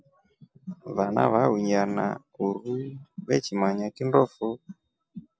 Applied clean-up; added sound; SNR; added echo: none; none; none; none.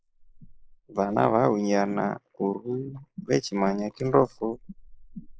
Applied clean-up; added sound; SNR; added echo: neural mask model Resemble Enhance denoiser.